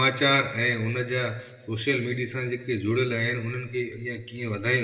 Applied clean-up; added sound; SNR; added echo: none; none; none; reverberation time 1.9 s.